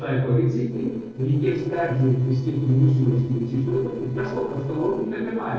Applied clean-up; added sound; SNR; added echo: neural separator model SepFormer DNS4.